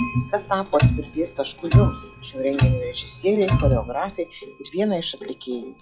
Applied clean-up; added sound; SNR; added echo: classical method log-MMSE.